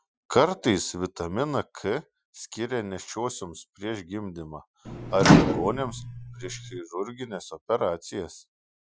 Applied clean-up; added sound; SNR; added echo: classical method Wiener filter.